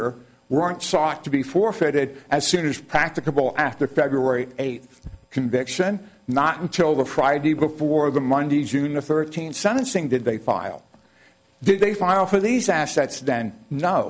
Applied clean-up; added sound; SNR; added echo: none; none; none; none.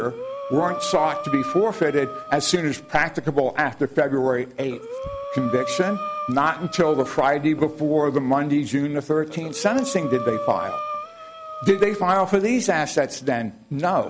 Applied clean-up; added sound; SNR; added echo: none; Breathing; 11 dB; none.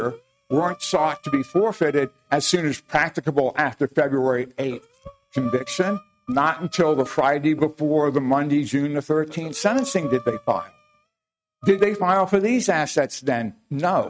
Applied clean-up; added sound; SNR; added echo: neural mask model RNNoise.